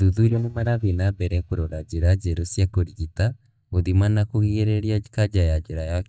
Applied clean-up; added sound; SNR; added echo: neural mask model DeepFilterNet 3.